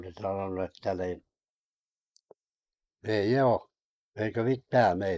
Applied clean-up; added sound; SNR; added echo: neural mask model Resemble Enhance denoiser.